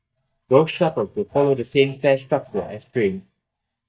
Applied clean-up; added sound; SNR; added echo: neural mask model DeepFilterNet 3.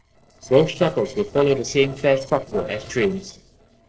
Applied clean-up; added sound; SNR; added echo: neural separator model SepFormer DNS4.